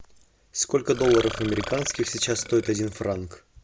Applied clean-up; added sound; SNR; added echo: none; Burping, eructation; 11 dB; none.